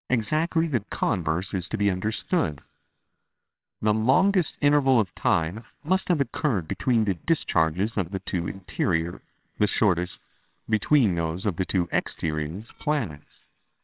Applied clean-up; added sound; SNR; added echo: neural separator model SepFormer WHAMR!.